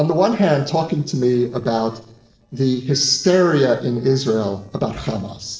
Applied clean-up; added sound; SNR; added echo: neural separator model SepFormer DNS4.